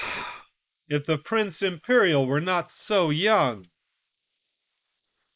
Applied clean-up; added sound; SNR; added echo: neural mask model Resemble Enhance denoiser.